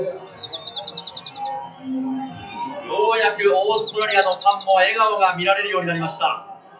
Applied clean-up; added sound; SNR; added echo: classical method WPE with log-MMSE.